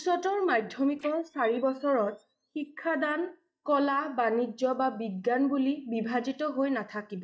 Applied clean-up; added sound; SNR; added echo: neural mask model DeepFilterNet 3.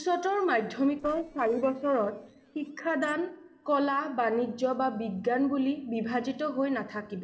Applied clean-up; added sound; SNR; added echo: neural separator model SepFormer DNS4.